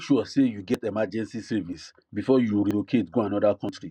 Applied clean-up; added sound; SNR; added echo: none; none; none; none.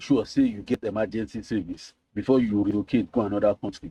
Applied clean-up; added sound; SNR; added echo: neural mask model RNNoise.